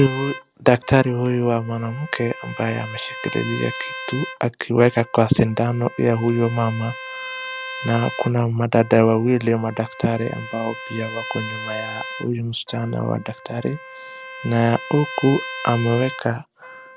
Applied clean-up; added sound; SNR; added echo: none; Trumpet; 13 dB; none.